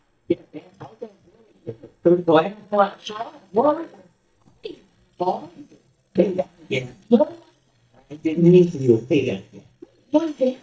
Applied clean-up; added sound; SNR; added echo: neural mask model DeepFilterNet 3.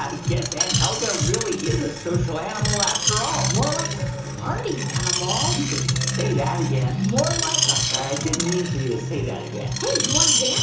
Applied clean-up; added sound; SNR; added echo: none; Screech; 2 dB; reverberation time 0.6 s.